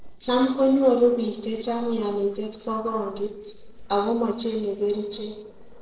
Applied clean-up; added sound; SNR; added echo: neural separator model SepFormer DNS4.